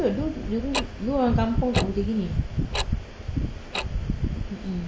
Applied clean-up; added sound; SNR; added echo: none; Tick-tock; 11 dB; none.